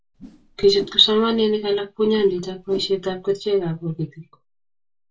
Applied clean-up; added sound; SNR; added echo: none; Whoosh, swoosh, swish; 19 dB; reverberation time 0.1 s.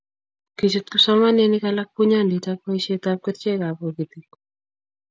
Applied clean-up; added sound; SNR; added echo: none; none; none; none.